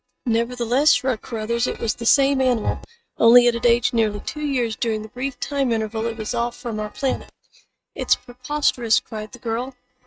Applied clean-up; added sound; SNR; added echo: neural mask model RNNoise.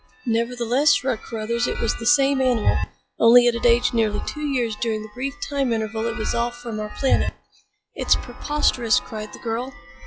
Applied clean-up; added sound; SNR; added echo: classical method log-MMSE.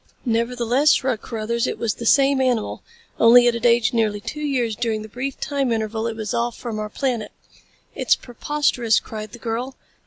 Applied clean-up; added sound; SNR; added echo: none; none; none; none.